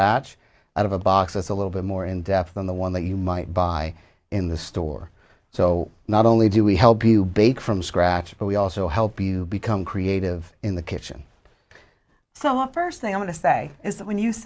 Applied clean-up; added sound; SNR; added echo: none; none; none; none.